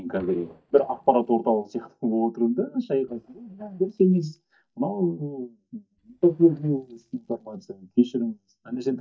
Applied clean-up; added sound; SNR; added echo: neural mask model DeepFilterNet 3.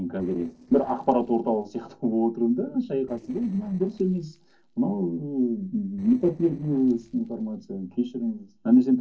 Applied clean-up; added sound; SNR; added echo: neural separator model SepFormer DNS4.